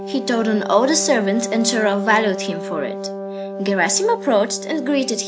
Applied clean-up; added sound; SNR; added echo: none; Wind instrument, woodwind instrument; 9 dB; none.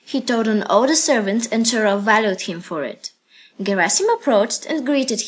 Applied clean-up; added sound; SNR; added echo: none; none; none; none.